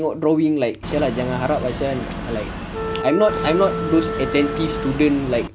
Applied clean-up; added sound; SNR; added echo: none; Wind instrument, woodwind instrument + Boat, Water vehicle; 5 dB; none.